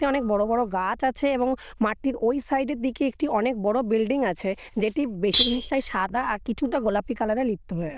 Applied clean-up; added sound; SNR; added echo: neural diffusion model UNIVERSE++.